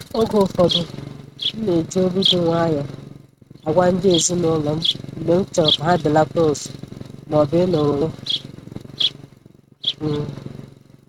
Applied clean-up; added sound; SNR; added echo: neural mask model RNNoise.